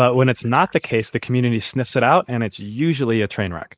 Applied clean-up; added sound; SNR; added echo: neural mask model Resemble Enhance denoiser.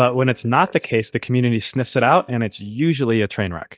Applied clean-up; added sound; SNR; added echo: neural mask model DeepFilterNet 3.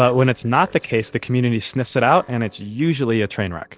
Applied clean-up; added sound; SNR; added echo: neural separator model SepFormer DNS4.